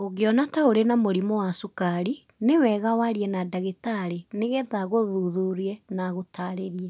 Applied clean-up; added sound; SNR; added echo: none; none; none; none.